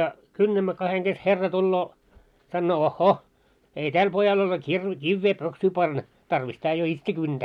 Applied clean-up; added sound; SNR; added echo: none; none; none; none.